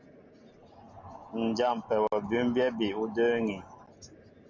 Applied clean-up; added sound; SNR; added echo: none; none; none; none.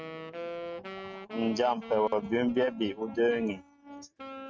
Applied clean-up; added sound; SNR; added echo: neural mask model RNNoise.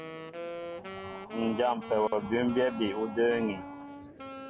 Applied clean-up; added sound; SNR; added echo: none; Wind instrument, woodwind instrument; 11 dB; none.